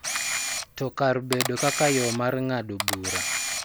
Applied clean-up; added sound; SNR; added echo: none; Camera; 3 dB; none.